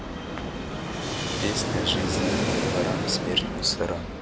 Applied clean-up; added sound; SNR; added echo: none; Fixed-wing aircraft, airplane; -3 dB; none.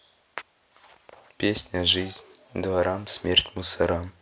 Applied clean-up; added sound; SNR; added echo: none; none; none; none.